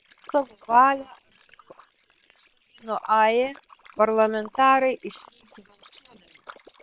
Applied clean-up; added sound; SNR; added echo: neural separator model SepFormer WHAM!.